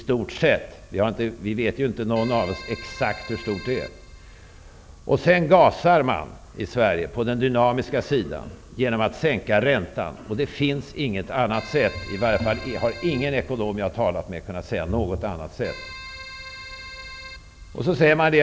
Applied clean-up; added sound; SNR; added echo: none; Keyboard (musical); 17 dB; none.